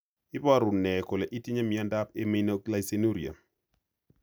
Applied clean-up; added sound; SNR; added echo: none; none; none; none.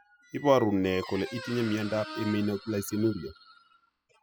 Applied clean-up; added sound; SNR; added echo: classical method spectral subtraction.